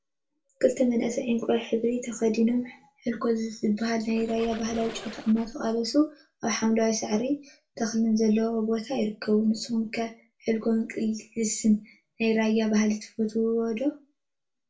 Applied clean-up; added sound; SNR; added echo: none; Squeak; 17 dB; reverberation time 0.2 s.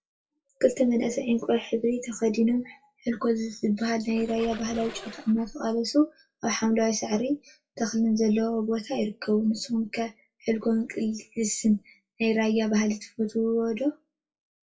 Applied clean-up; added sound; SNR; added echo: classical method WPE with log-MMSE.